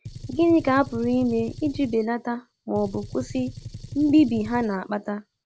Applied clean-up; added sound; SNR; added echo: none; Gunshot, gunfire; 15 dB; none.